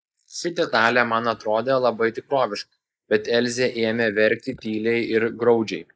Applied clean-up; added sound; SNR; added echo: neural mask model Resemble Enhance denoiser.